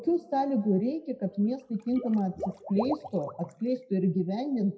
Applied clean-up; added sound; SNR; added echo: classical method WPE with log-MMSE.